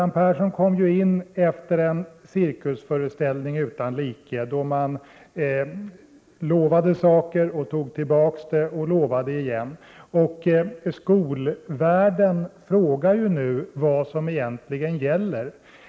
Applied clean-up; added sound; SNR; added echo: none; none; none; none.